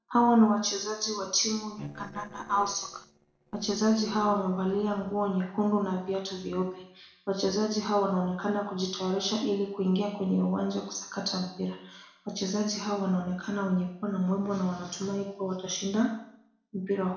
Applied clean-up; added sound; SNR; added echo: neural separator model SepFormer DNS4.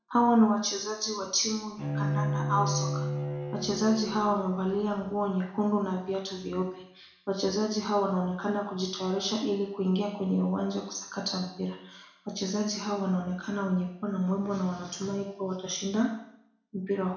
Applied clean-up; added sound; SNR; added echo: none; Bowed string instrument; 3 dB; reverberation time 0.6 s.